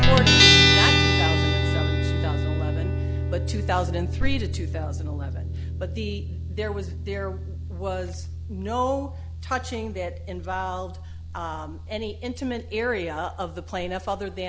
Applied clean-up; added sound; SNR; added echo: none; Guitar; -5 dB; none.